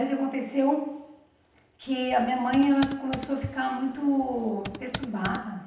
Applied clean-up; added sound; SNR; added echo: none; Computer keyboard; 13 dB; reverberation time 0.9 s.